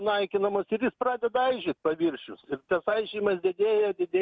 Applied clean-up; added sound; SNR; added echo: none; none; none; none.